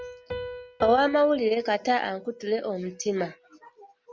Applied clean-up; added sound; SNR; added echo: none; Piano; 14 dB; none.